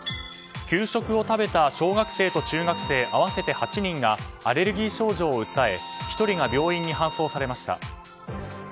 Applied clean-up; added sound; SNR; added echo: none; Bowed string instrument; 12 dB; none.